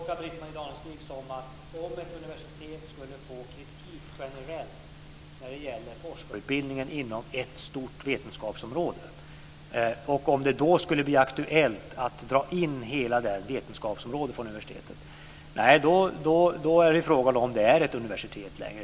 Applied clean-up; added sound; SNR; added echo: none; none; none; none.